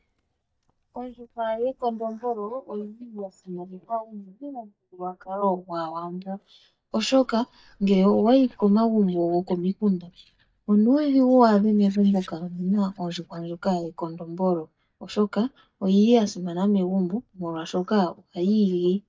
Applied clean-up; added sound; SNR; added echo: neural mask model DeepFilterNet 3.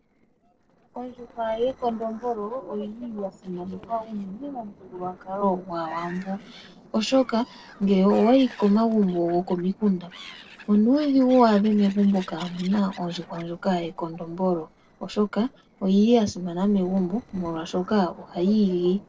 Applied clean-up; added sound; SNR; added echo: neural separator model SepFormer DNS4.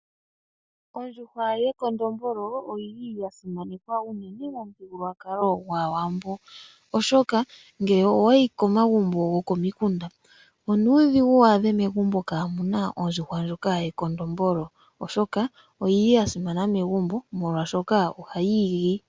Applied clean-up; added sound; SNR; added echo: none; none; none; none.